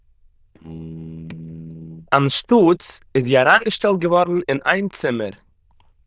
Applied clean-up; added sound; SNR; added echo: neural diffusion model UNIVERSE++.